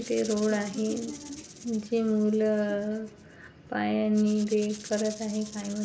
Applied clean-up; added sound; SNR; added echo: none; Rattle (instrument); 18 dB; reverberation time 1.9 s.